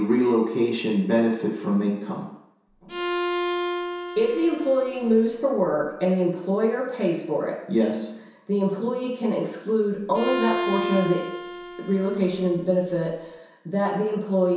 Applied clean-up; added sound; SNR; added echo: none; Bowed string instrument; 7 dB; reverberation time 0.7 s.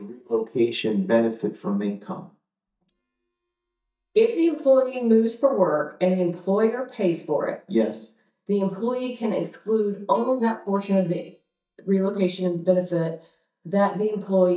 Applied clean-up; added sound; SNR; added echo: neural mask model DeepFilterNet 3.